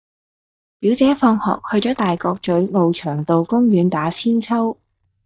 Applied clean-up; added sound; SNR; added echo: neural mask model DeepFilterNet 3.